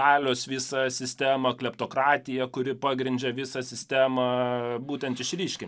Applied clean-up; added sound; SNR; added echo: none; none; none; none.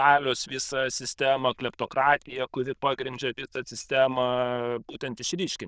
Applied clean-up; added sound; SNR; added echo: neural diffusion model UNIVERSE++.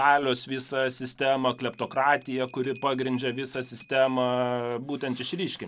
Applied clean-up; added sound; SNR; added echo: none; Bell; 18 dB; none.